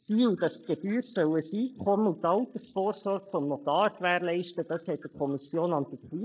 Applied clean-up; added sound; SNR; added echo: neural mask model Resemble Enhance denoiser.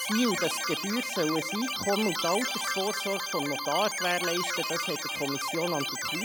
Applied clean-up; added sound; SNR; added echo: none; Keyboard (musical); 1 dB; none.